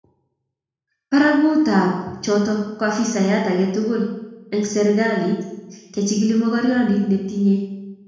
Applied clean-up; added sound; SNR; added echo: none; none; none; reverberation time 1.0 s.